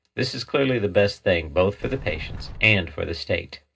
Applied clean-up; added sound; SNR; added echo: none; Sliding door; 13 dB; reverberation time 0.2 s.